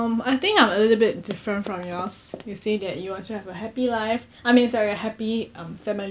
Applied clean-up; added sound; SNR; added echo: none; Run; 17 dB; none.